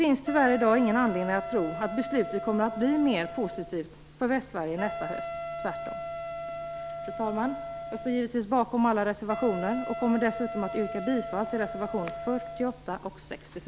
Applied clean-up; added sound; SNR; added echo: none; Wind instrument, woodwind instrument; 9 dB; none.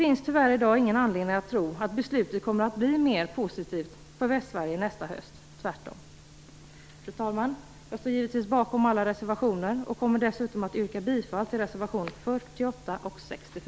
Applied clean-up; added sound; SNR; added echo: none; none; none; none.